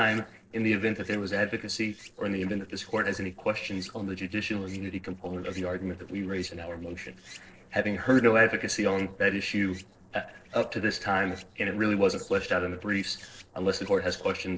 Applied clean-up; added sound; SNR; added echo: neural separator model SepFormer DNS4.